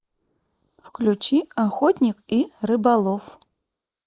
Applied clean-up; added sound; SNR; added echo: neural mask model Resemble Enhance denoiser.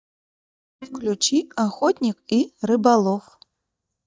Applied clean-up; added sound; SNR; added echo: neural mask model DeepFilterNet 3.